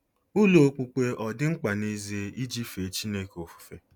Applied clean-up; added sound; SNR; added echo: none; none; none; none.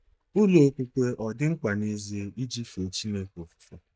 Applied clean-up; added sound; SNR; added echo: neural mask model DeepFilterNet 3.